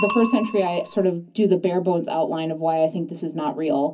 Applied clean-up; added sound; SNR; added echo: none; Bicycle bell; 6 dB; reverberation time 0.4 s.